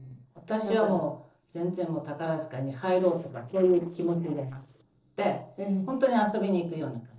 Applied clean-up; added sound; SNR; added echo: neural separator model SepFormer DNS4.